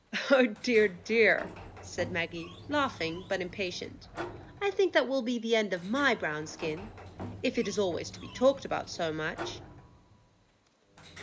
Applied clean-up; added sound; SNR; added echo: none; Sliding door; 15 dB; none.